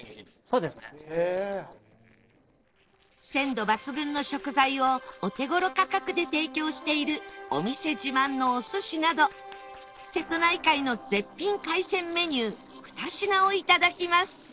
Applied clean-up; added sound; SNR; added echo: neural separator model SepFormer DNS4.